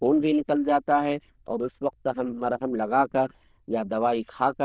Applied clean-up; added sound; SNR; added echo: neural diffusion model UNIVERSE++.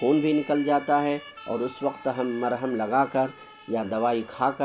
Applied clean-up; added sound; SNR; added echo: none; Siren; 20 dB; none.